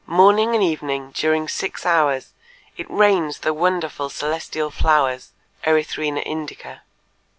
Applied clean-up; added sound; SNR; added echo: none; none; none; none.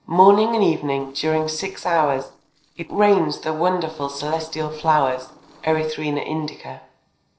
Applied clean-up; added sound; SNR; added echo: neural separator model SepFormer DNS4.